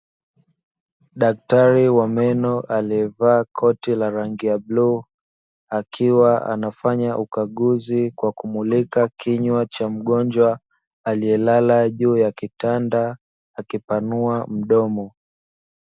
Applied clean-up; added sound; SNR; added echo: none; none; none; none.